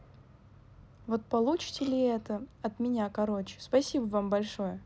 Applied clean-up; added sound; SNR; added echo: none; Burping, eructation; 18 dB; none.